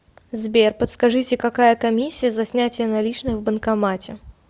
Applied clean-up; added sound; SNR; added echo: none; none; none; none.